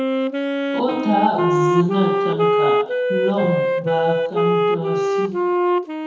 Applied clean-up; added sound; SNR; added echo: none; Wind instrument, woodwind instrument; -4 dB; reverberation time 1.0 s.